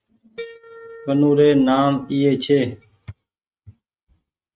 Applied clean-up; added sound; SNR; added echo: neural mask model RNNoise.